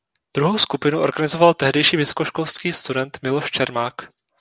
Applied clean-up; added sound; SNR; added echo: none; none; none; none.